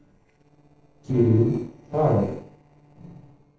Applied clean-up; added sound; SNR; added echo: neural separator model SepFormer DNS4.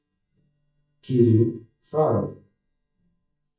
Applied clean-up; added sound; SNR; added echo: neural mask model DeepFilterNet 3.